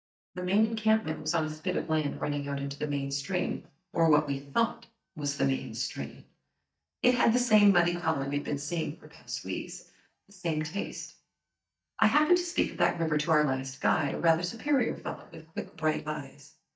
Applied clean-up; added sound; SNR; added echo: neural mask model DeepFilterNet 3.